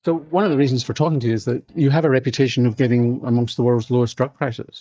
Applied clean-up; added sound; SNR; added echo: neural mask model DeepFilterNet 3.